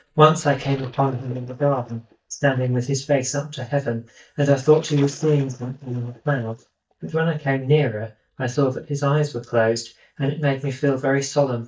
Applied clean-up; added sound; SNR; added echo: neural mask model DeepFilterNet 3.